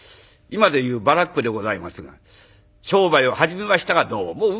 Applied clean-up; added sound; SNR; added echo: none; none; none; none.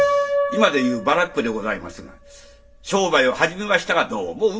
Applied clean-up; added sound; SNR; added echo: none; Piano; 5 dB; reverberation time 0.2 s.